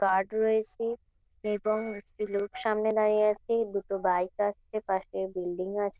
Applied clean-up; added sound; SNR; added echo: neural diffusion model UNIVERSE++.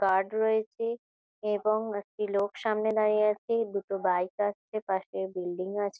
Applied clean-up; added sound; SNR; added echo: none; none; none; none.